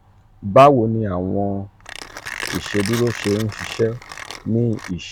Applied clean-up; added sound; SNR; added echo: none; Mechanisms; 14 dB; none.